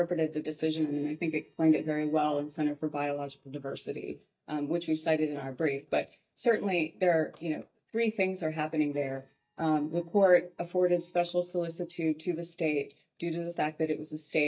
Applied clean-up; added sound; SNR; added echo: neural mask model DeepFilterNet 3.